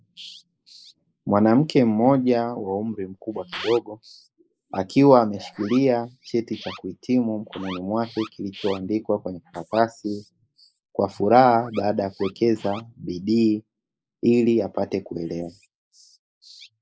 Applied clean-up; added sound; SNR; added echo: neural mask model Resemble Enhance denoiser.